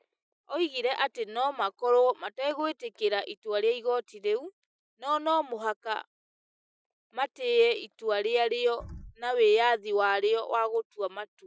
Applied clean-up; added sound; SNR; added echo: classical method Wiener filter.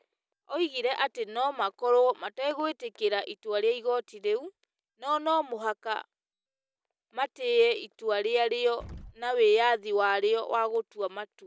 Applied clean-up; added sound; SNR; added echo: none; Explosion; 19 dB; none.